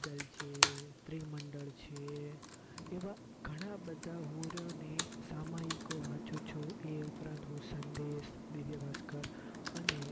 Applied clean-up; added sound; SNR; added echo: none; Computer keyboard; -1 dB; none.